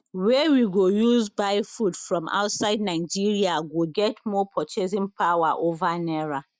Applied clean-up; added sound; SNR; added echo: none; none; none; none.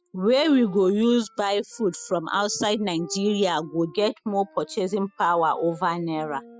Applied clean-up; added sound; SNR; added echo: classical method spectral subtraction.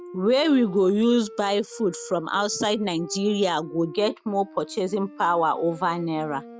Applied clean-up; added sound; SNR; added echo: none; Wind instrument, woodwind instrument; 18 dB; none.